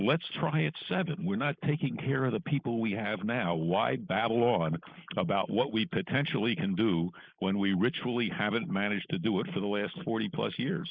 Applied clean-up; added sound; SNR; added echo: neural mask model Resemble Enhance denoiser.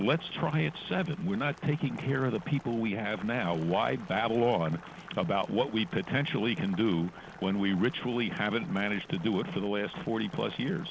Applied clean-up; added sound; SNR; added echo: none; Boiling; 19 dB; none.